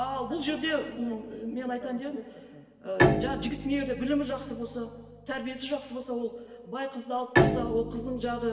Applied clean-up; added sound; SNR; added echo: none; Bowed string instrument; 0 dB; reverberation time 1.8 s.